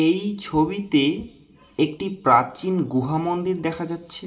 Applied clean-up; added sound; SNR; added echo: none; none; none; reverberation time 0.5 s.